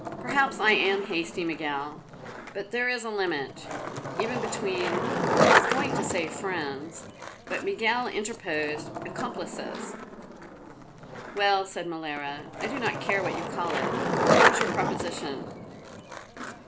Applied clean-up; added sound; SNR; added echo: none; Skateboard; -1 dB; none.